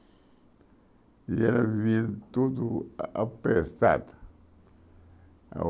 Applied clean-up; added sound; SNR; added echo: none; none; none; none.